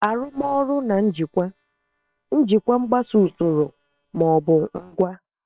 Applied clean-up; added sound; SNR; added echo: neural separator model SepFormer WHAM!.